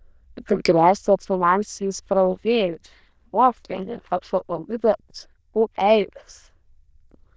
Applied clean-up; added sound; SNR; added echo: neural diffusion model UNIVERSE++.